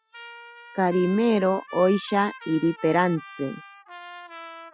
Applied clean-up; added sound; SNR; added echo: classical method spectral subtraction.